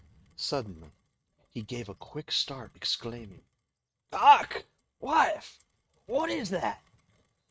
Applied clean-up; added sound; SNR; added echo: neural mask model RNNoise.